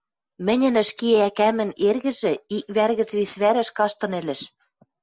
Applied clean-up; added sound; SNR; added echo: none; none; none; none.